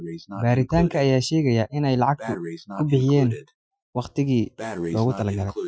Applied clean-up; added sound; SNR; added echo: classical method Wiener filter.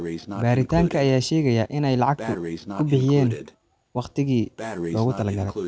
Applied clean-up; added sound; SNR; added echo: none; Breathing; 10 dB; none.